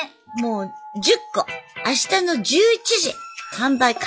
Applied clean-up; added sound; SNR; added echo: classical method log-MMSE.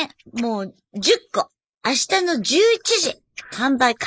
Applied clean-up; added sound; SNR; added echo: neural mask model Resemble Enhance denoiser.